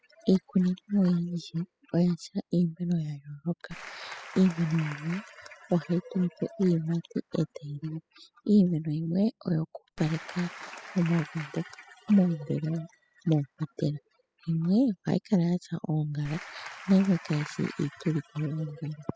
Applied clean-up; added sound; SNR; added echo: classical method spectral subtraction.